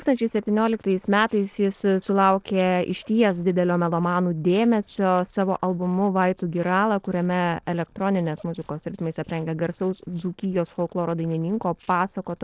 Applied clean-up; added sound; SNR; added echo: neural separator model SepFormer DNS4.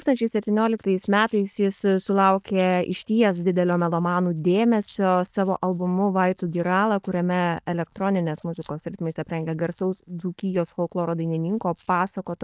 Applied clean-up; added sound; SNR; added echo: neural mask model DeepFilterNet 3.